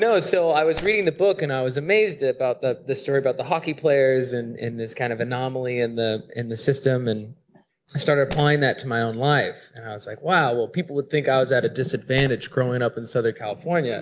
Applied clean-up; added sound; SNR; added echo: none; Shatter; 19 dB; none.